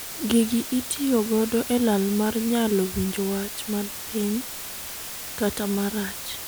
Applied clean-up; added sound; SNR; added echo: none; Water; 10 dB; none.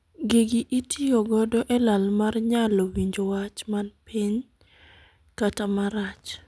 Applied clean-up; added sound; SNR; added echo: none; none; none; none.